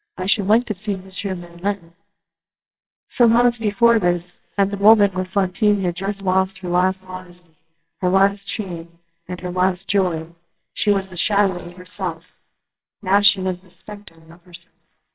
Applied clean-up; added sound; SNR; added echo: neural separator model SepFormer WHAMR!.